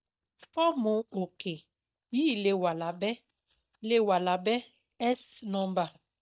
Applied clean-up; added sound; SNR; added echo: neural mask model DeepFilterNet 3.